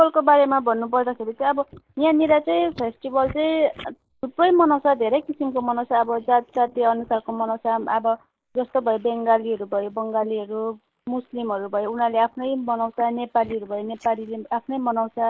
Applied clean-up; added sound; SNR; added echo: neural mask model Resemble Enhance denoiser.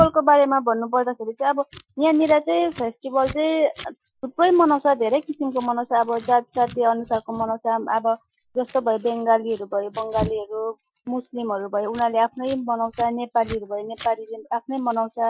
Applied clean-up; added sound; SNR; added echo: classical method Wiener filter.